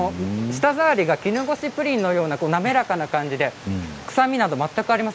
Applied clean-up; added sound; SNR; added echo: none; none; none; none.